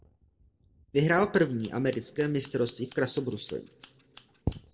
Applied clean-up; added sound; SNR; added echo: none; Scissors; 12 dB; reverberation time 1.3 s.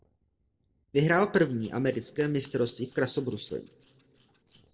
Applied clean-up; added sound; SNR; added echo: neural separator model SepFormer DNS4.